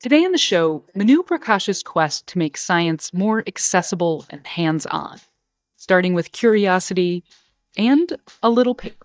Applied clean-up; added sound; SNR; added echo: neural mask model DeepFilterNet 3.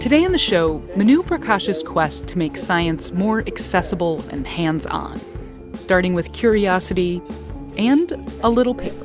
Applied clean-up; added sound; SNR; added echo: none; Subway, metro, underground; 19 dB; none.